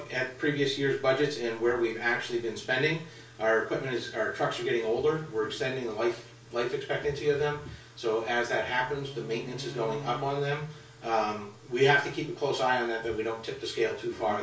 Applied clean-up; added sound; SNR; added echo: none; Bowed string instrument; 14 dB; reverberation time 0.3 s.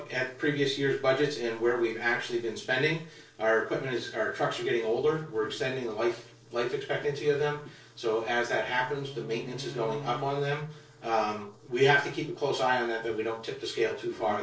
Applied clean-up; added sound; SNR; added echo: neural separator model SepFormer DNS4.